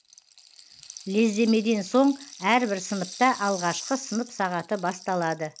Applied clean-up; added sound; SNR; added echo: none; Rattle (instrument); 17 dB; none.